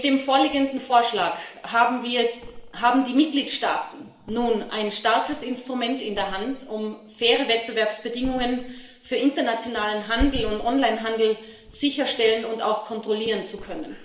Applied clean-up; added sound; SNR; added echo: none; Thump, thud; 16 dB; reverberation time 1.2 s.